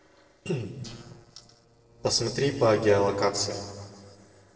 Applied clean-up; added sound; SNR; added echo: neural separator model SepFormer DNS4.